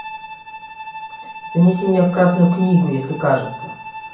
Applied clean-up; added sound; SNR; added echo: none; Bowed string instrument; 14 dB; reverberation time 0.6 s.